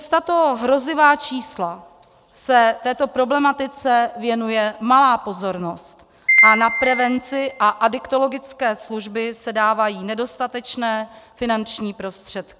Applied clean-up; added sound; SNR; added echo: none; Piano; 0 dB; none.